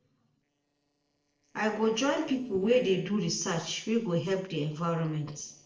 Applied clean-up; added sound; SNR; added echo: neural separator model SepFormer DNS4.